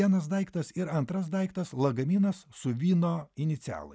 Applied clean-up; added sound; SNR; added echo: none; none; none; none.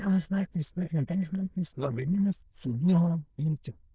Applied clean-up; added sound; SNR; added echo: neural diffusion model UNIVERSE++.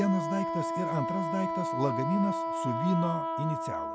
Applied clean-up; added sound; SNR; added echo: none; Wind instrument, woodwind instrument; 1 dB; none.